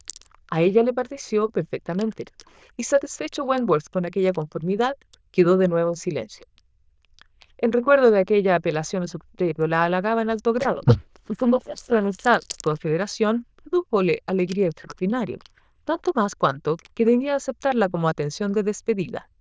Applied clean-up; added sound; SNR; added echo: neural diffusion model UNIVERSE++.